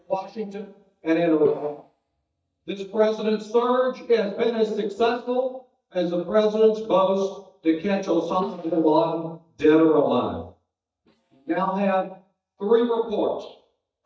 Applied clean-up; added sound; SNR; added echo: neural mask model DeepFilterNet 3.